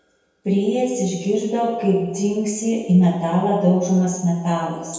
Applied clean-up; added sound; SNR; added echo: none; none; none; reverberation time 1.1 s.